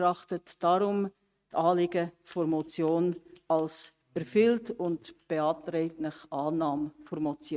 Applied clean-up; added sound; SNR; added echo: neural mask model RNNoise.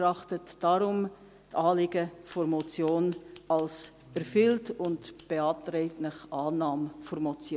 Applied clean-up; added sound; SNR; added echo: none; Scissors; 15 dB; none.